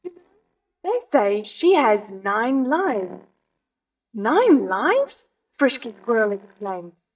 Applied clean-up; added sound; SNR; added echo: neural mask model DeepFilterNet 3.